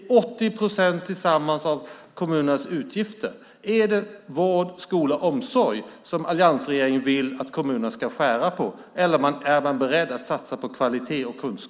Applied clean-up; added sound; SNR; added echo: none; none; none; none.